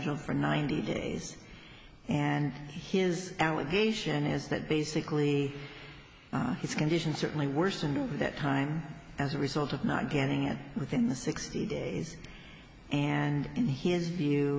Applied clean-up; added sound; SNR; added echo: none; none; none; none.